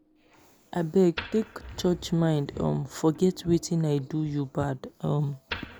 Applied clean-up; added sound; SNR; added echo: none; Wood; 18 dB; none.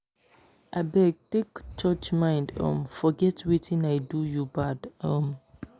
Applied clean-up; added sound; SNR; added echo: none; none; none; none.